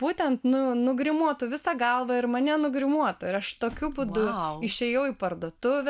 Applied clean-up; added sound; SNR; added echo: none; none; none; none.